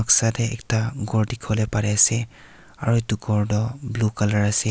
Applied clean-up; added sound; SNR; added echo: none; none; none; none.